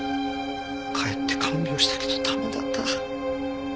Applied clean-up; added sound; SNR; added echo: none; none; none; none.